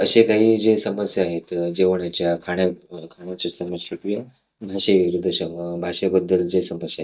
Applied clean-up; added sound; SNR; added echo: neural mask model DeepFilterNet 3.